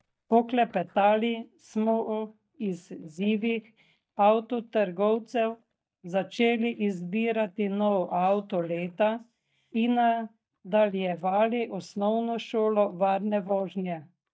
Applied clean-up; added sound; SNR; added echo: neural mask model DeepFilterNet 3.